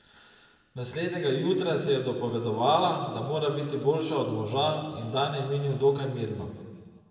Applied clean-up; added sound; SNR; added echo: none; none; none; reverberation time 1.6 s.